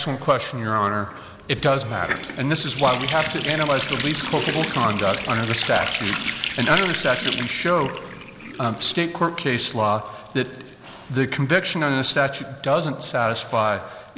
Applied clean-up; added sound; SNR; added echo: none; Water tap, faucet; 7 dB; none.